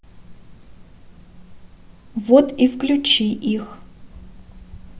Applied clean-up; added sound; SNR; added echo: none; none; none; none.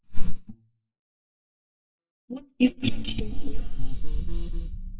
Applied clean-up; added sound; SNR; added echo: neural mask model DeepFilterNet 3.